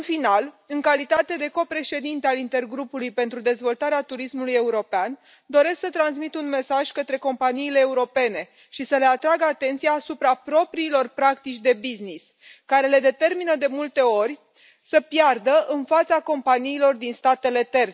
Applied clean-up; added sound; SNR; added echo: none; none; none; none.